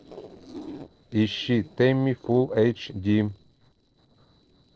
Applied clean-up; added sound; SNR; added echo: neural separator model SepFormer DNS4.